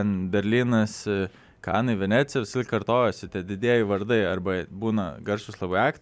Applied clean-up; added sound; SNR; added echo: none; none; none; none.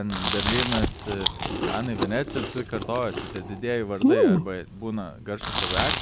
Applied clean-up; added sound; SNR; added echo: none; Chewing, mastication; -4 dB; none.